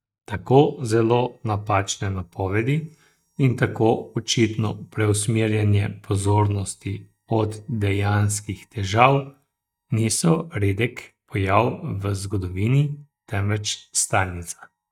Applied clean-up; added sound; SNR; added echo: neural mask model DeepFilterNet 3.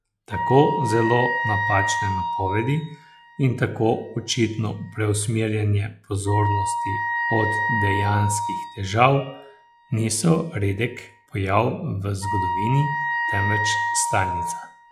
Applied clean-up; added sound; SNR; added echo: classical method log-MMSE.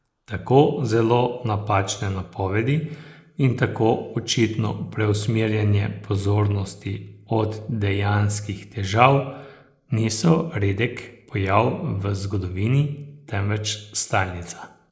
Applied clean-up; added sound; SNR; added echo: neural mask model Resemble Enhance denoiser.